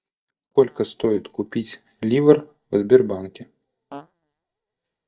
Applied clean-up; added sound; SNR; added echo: neural mask model DeepFilterNet 3.